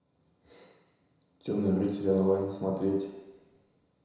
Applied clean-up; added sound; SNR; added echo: none; none; none; reverberation time 1.0 s.